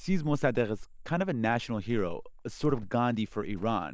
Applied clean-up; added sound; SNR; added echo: neural mask model Resemble Enhance denoiser.